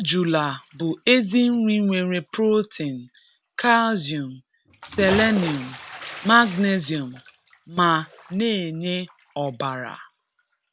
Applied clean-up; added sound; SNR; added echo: none; Bathtub (filling or washing) / Splash, splatter; 17 dB; none.